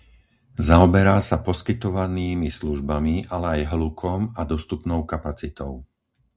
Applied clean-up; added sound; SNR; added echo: none; none; none; none.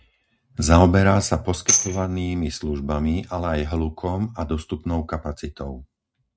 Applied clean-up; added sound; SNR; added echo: neural mask model RNNoise.